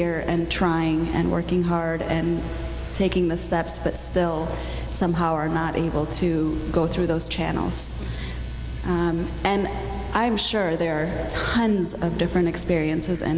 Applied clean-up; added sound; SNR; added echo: none; none; none; none.